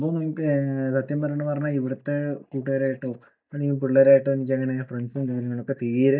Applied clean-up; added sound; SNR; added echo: neural mask model DeepFilterNet 3.